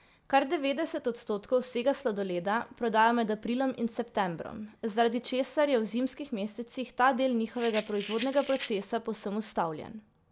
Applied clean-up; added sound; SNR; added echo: none; Rattle; 12 dB; none.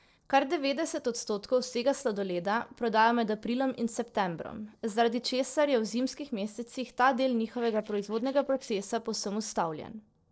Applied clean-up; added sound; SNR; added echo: neural separator model SepFormer DNS4.